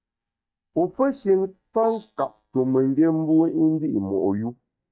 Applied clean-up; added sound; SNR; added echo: neural mask model DeepFilterNet 3.